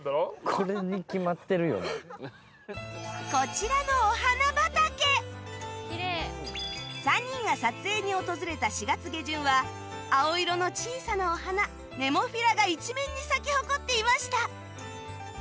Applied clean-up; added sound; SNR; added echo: none; none; none; none.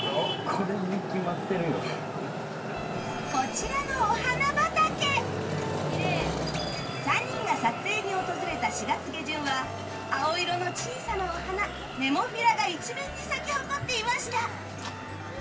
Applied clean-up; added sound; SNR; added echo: none; Traffic noise, roadway noise; 4 dB; reverberation time 0.2 s.